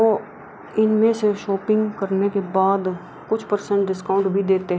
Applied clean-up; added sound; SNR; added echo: none; none; none; none.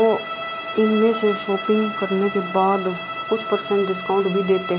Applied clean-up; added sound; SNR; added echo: none; Bowed string instrument; 9 dB; none.